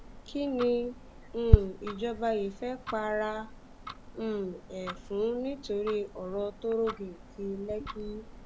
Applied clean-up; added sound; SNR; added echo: none; Tick-tock; 0 dB; none.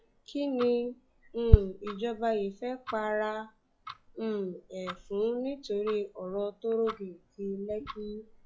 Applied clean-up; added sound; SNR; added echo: classical method log-MMSE.